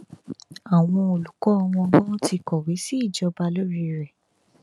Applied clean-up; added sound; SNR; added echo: none; none; none; none.